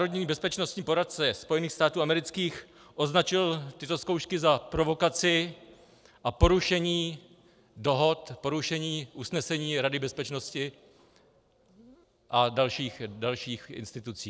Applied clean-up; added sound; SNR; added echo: none; none; none; none.